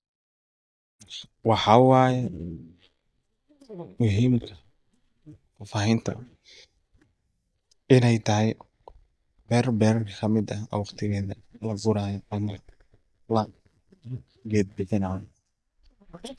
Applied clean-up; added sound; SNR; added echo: neural mask model DeepFilterNet 3.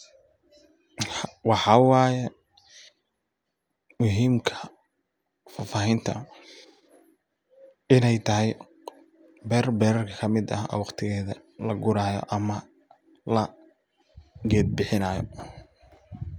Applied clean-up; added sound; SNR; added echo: none; none; none; none.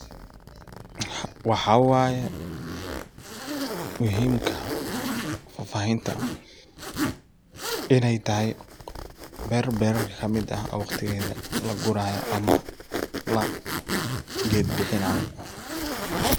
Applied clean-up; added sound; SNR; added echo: none; Zipper (clothing); 4 dB; none.